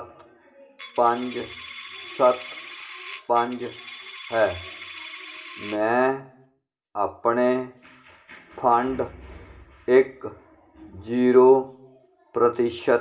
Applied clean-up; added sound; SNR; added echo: none; Coin (dropping); 15 dB; reverberation time 0.3 s.